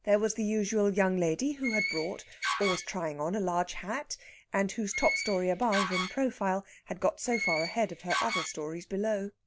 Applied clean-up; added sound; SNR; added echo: none; Door; 3 dB; none.